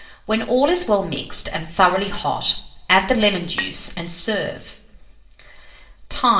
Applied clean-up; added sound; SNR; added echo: neural separator model SepFormer DNS4.